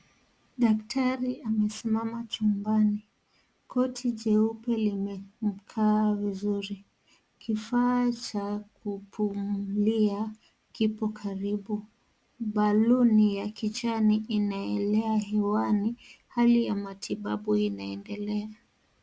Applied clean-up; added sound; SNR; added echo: none; none; none; none.